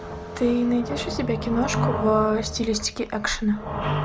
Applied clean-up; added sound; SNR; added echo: none; none; none; none.